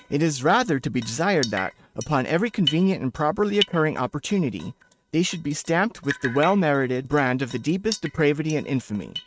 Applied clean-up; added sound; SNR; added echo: neural mask model RNNoise.